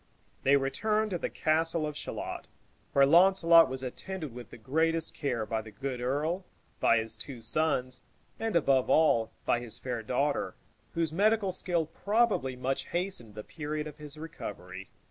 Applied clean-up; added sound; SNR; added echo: none; none; none; none.